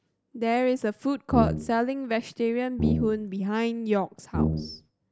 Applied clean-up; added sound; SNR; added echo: none; Brass instrument; 0 dB; none.